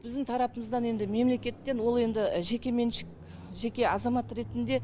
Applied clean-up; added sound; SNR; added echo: none; none; none; none.